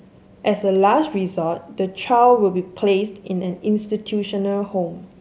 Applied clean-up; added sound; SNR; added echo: none; none; none; none.